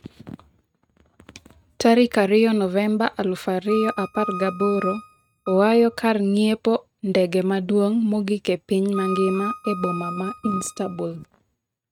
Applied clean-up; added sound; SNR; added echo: neural mask model RNNoise.